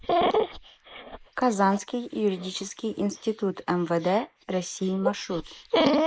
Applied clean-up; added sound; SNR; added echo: neural mask model Resemble Enhance denoiser.